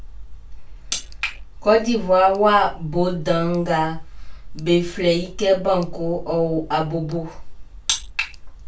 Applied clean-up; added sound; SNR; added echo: none; Tick; 19 dB; reverberation time 0.2 s.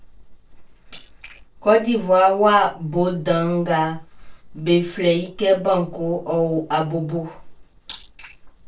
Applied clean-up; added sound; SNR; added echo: neural separator model SepFormer DNS4.